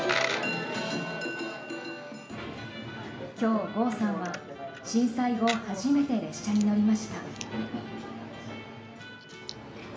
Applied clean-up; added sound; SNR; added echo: none; Coin (dropping); 12 dB; reverberation time 0.6 s.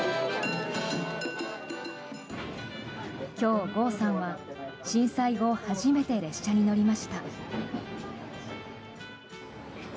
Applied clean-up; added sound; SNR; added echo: none; none; none; none.